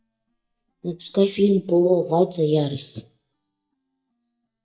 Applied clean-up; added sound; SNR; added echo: neural mask model DeepFilterNet 3.